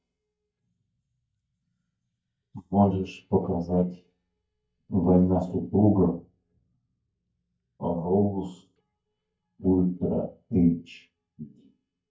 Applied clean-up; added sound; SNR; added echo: neural mask model DeepFilterNet 3.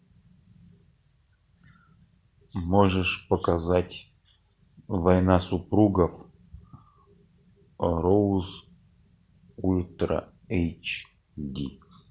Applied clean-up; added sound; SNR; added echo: none; none; none; none.